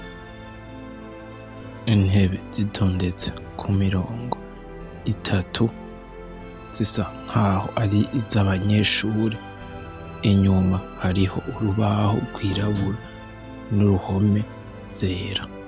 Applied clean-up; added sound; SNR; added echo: none; Musical instrument; 14 dB; none.